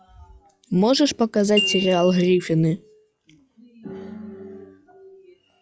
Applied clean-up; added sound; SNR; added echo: classical method log-MMSE.